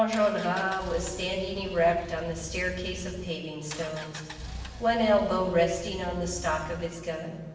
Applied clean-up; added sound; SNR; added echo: none; Engine; 12 dB; reverberation time 1.1 s.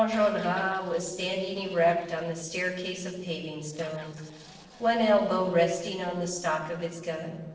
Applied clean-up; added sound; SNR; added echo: neural separator model SepFormer DNS4.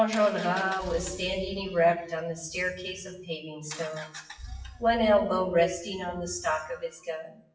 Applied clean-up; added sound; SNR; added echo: classical method WPE with log-MMSE.